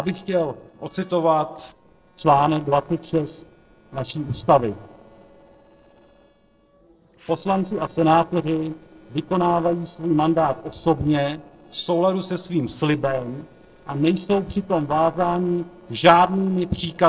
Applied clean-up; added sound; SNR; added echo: neural separator model SepFormer DNS4.